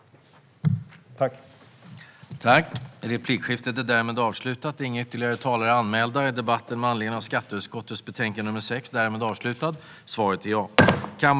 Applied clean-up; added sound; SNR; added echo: none; none; none; none.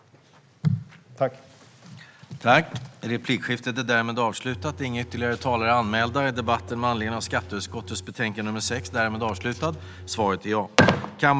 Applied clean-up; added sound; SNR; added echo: none; Bowed string instrument; 14 dB; none.